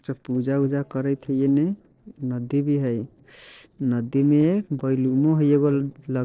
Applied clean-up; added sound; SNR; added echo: neural separator model SepFormer DNS4.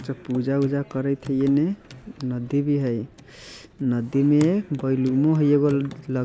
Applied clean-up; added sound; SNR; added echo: none; Hands / Wood; 20 dB; none.